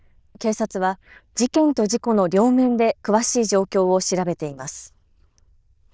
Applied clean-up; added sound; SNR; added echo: neural diffusion model UNIVERSE++.